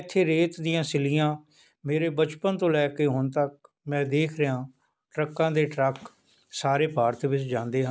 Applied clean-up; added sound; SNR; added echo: none; none; none; none.